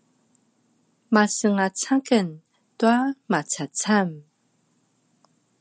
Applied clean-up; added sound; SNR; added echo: none; none; none; none.